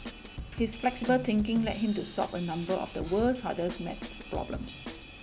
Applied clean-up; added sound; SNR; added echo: none; Drum / Drum kit; 11 dB; none.